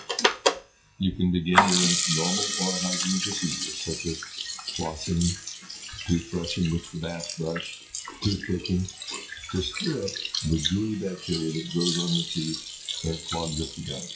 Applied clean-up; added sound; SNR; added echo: classical method WPE with log-MMSE.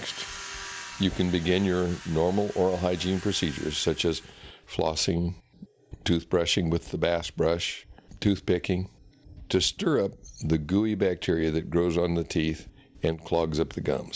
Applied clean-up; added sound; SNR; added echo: none; none; none; none.